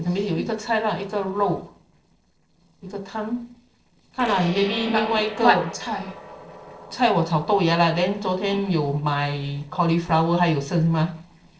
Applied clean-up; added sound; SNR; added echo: neural separator model SepFormer DNS4.